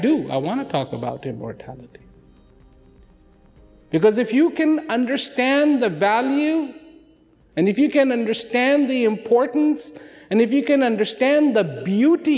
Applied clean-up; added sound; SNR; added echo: none; none; none; none.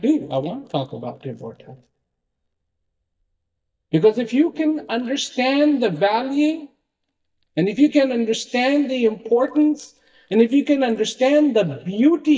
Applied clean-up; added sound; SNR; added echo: neural mask model DeepFilterNet 3.